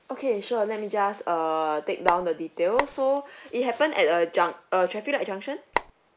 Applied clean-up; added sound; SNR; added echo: none; Telephone; 4 dB; none.